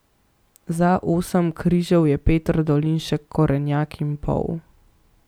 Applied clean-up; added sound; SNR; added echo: none; none; none; none.